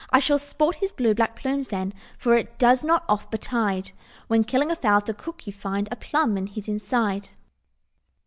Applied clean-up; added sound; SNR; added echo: none; none; none; none.